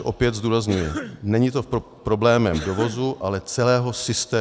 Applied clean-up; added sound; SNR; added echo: none; Cough; 13 dB; none.